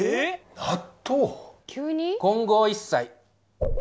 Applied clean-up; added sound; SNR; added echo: none; none; none; none.